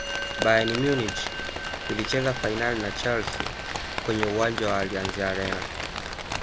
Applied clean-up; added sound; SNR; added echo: none; Rain + Musical instrument; 4 dB; none.